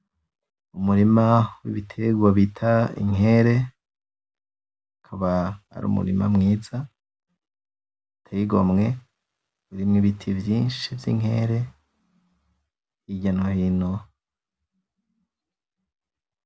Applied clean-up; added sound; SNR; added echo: none; none; none; none.